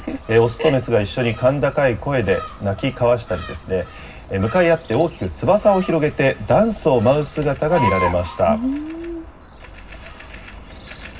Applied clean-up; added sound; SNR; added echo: none; Gull, seagull; 19 dB; reverberation time 0.4 s.